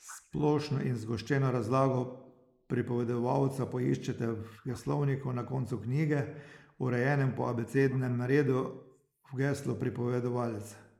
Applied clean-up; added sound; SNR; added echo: neural mask model Resemble Enhance denoiser.